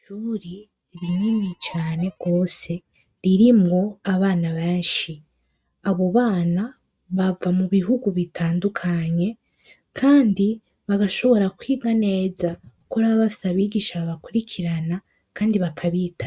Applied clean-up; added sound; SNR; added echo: neural mask model RNNoise.